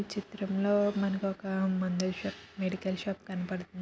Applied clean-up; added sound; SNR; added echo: none; none; none; none.